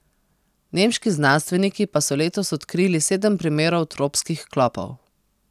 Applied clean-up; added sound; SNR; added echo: none; none; none; none.